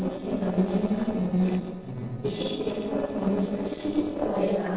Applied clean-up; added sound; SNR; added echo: neural separator model SepFormer DNS4.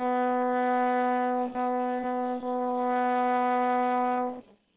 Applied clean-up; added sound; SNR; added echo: neural separator model SepFormer WHAMR!.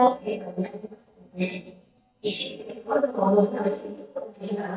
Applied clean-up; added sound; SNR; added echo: neural mask model DeepFilterNet 3.